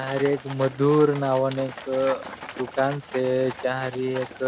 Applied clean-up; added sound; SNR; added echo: none; Livestock, farm animals, working animals; 14 dB; none.